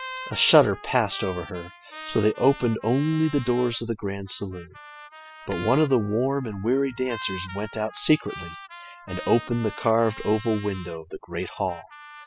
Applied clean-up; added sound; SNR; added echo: classical method spectral subtraction.